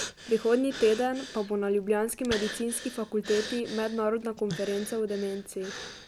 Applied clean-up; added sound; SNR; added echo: none; Breathing; 12 dB; none.